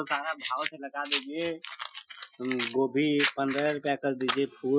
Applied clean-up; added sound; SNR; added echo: classical method Wiener filter.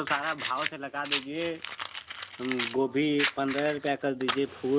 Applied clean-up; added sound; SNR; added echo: none; Fire; 6 dB; none.